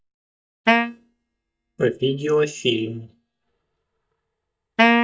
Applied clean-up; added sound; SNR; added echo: neural mask model DeepFilterNet 3.